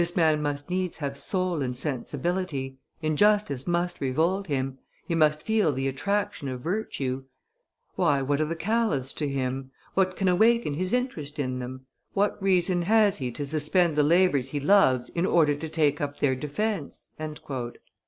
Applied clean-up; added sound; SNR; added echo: none; none; none; none.